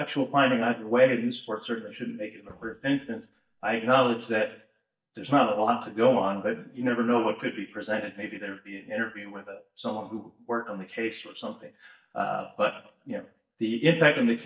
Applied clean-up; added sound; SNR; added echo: neural mask model DeepFilterNet 3.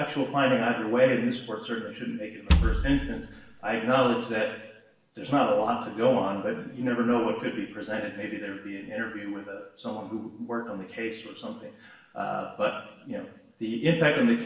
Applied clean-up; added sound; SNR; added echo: none; Wood; -2 dB; reverberation time 0.8 s.